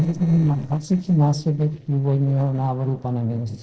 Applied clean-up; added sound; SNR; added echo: neural separator model SepFormer DNS4.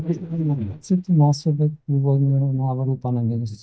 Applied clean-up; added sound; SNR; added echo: neural mask model DeepFilterNet 3.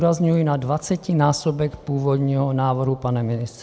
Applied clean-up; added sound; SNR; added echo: none; none; none; none.